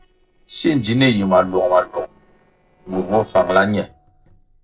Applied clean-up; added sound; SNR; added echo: neural separator model SepFormer DNS4.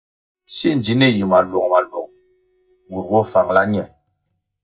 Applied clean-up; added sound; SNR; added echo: neural mask model DeepFilterNet 3.